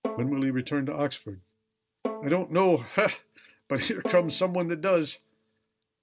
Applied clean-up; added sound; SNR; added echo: none; Bowed string instrument; 13 dB; none.